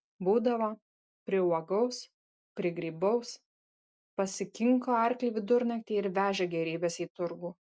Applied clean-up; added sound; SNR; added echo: none; none; none; none.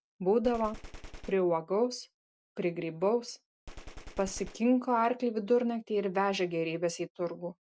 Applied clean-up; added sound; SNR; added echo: none; Gunshot, gunfire; 16 dB; none.